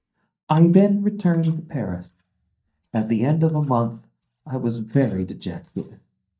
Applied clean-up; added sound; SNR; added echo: neural mask model DeepFilterNet 3.